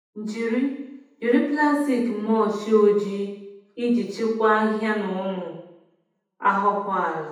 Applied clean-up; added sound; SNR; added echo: none; none; none; reverberation time 0.8 s.